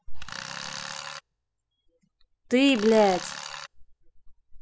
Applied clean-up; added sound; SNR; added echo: classical method spectral subtraction.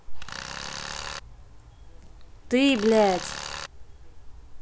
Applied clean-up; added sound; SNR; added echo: none; Tools; 9 dB; none.